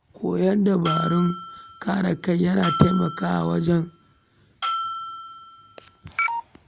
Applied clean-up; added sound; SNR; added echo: none; Bell; 9 dB; none.